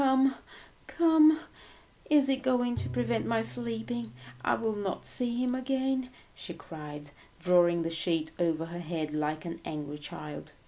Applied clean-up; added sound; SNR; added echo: none; Bowed string instrument; 12 dB; none.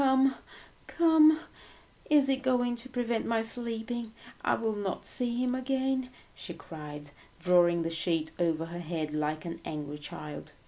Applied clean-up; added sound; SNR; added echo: none; none; none; none.